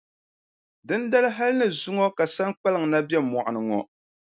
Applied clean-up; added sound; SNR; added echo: none; none; none; none.